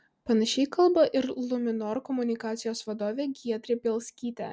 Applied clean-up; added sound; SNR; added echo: none; none; none; none.